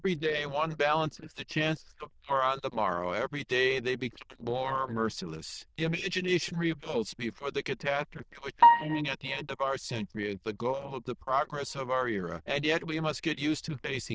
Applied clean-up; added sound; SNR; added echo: neural diffusion model UNIVERSE++.